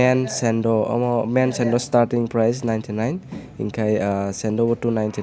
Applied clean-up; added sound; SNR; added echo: none; none; none; none.